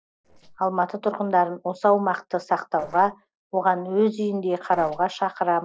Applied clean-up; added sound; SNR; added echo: neural separator model SepFormer DNS4.